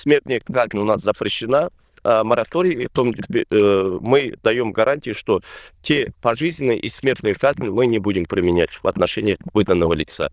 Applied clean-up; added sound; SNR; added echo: neural diffusion model UNIVERSE++.